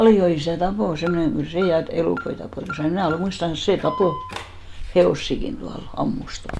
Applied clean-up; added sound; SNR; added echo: none; Alarm; 12 dB; none.